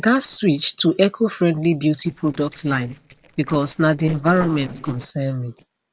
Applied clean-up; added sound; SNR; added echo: neural separator model SepFormer DNS4.